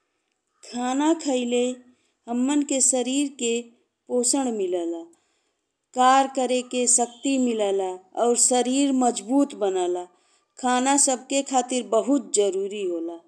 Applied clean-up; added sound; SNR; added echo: none; none; none; none.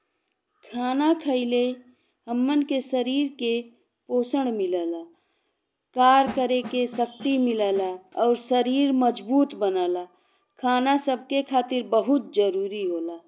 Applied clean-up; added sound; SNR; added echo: none; Snare drum; 16 dB; none.